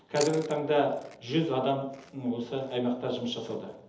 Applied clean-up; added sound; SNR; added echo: none; Chewing, mastication; 19 dB; reverberation time 0.8 s.